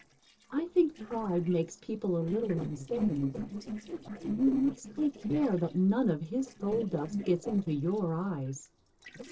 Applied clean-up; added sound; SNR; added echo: neural separator model SepFormer DNS4.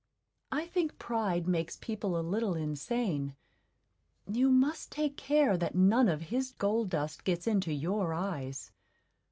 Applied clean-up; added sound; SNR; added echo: none; none; none; none.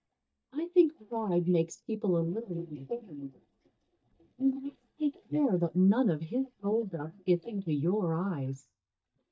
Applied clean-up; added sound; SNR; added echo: neural mask model DeepFilterNet 3.